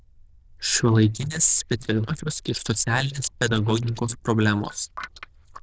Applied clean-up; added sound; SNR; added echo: neural diffusion model UNIVERSE++.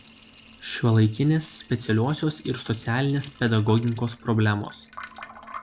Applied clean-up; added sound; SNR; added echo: none; Liquid; 20 dB; none.